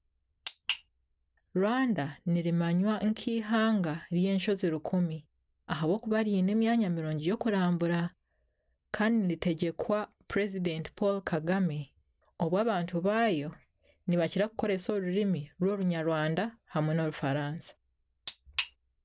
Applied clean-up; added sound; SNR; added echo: none; none; none; none.